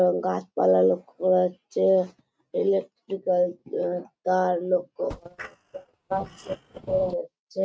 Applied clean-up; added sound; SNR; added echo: neural mask model RNNoise.